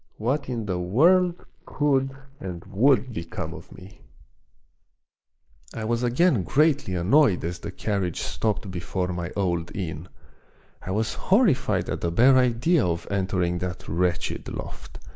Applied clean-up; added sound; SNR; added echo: neural mask model Resemble Enhance denoiser.